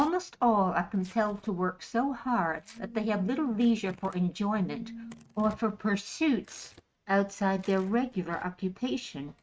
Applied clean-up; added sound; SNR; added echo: neural mask model RNNoise.